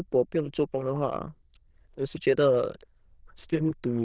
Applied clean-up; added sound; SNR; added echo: neural diffusion model UNIVERSE++.